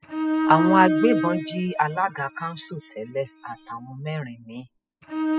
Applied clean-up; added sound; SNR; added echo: classical method spectral subtraction.